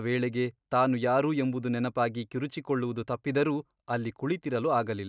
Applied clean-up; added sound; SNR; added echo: none; none; none; none.